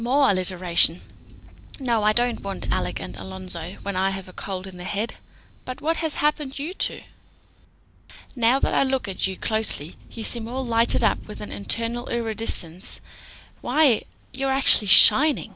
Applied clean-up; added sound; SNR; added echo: none; Thunder / Rain; 13 dB; none.